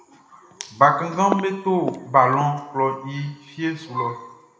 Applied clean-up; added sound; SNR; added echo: none; Walk, footsteps; 11 dB; reverberation time 0.8 s.